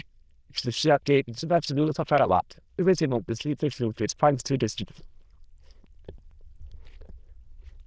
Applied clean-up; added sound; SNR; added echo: neural diffusion model UNIVERSE++.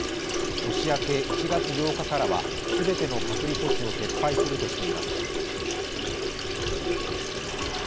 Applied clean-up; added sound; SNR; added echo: none; Sink (filling or washing) / Water tap, faucet; -3 dB; none.